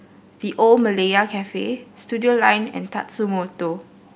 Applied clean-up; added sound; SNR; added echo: none; none; none; none.